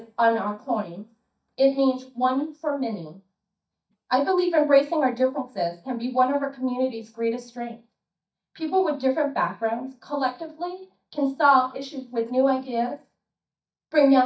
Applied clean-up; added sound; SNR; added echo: neural mask model DeepFilterNet 3.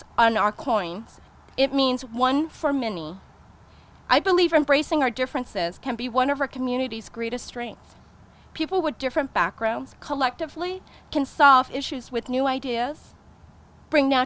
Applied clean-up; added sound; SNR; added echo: none; none; none; none.